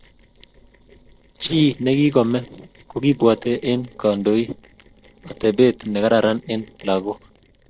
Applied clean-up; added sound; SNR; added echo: neural separator model SepFormer DNS4.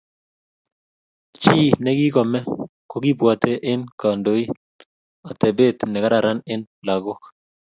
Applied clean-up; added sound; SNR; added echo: none; none; none; none.